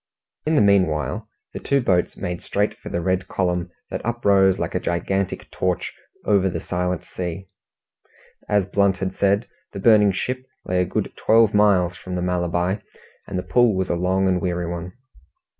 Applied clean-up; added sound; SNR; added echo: none; none; none; none.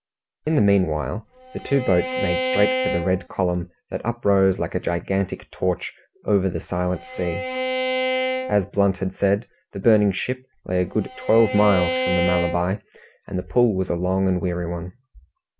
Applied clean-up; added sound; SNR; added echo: none; Bowed string instrument; 4 dB; none.